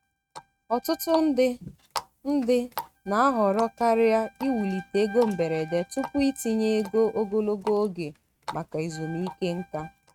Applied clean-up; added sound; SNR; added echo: neural mask model RNNoise.